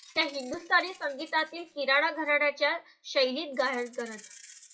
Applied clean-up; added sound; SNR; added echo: classical method WPE with log-MMSE.